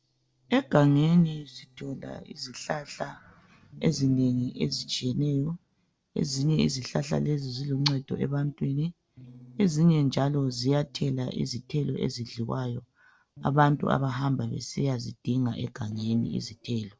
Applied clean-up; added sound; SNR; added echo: neural separator model SepFormer DNS4.